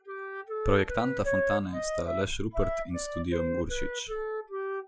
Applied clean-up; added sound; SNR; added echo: classical method Wiener filter.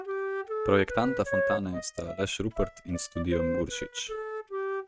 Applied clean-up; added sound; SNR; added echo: neural mask model RNNoise.